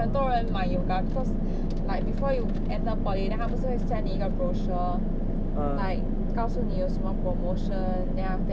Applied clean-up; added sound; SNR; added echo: none; none; none; none.